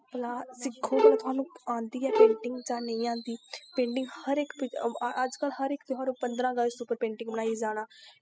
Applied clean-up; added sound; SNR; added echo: classical method spectral subtraction.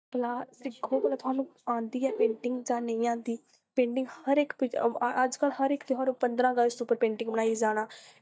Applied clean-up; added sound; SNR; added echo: neural mask model DeepFilterNet 3.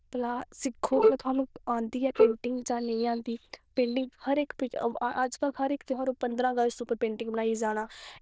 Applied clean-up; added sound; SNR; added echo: neural diffusion model UNIVERSE++.